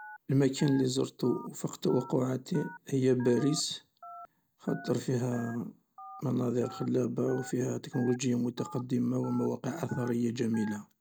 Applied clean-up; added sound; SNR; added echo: none; Telephone; 19 dB; none.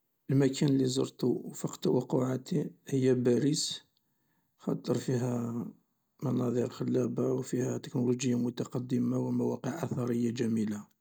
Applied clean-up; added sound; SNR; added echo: none; none; none; none.